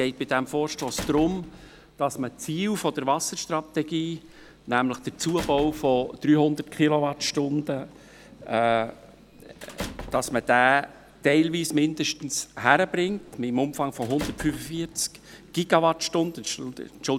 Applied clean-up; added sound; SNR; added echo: none; Squeak / Slam / Human group actions; 19 dB; none.